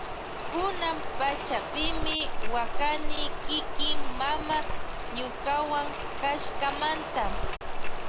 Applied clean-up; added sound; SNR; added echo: none; Rain; -3 dB; none.